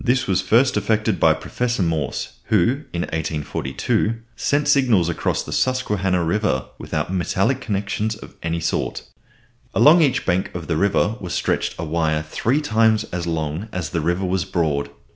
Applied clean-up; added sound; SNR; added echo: none; none; none; none.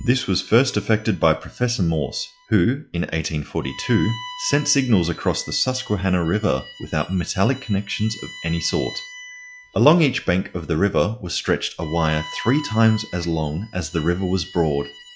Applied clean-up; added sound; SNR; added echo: classical method log-MMSE.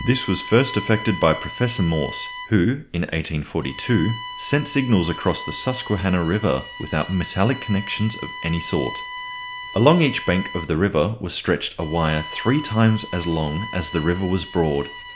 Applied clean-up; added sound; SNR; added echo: none; Bowed string instrument; 13 dB; none.